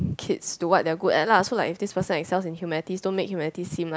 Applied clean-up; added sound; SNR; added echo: none; none; none; none.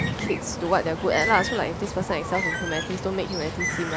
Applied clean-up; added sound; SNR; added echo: none; Bird; 3 dB; none.